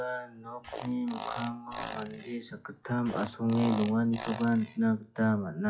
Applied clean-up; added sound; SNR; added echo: classical method WPE with log-MMSE.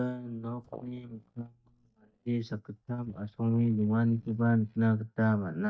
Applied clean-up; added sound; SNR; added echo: neural mask model DeepFilterNet 3.